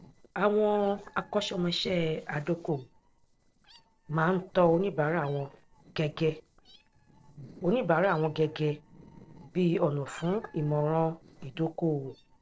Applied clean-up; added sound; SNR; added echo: neural separator model SepFormer DNS4.